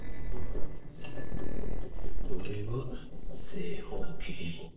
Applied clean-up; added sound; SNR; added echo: neural separator model SepFormer DNS4.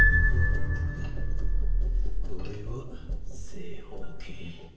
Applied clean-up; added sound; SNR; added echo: none; Piano; 9 dB; reverberation time 0.7 s.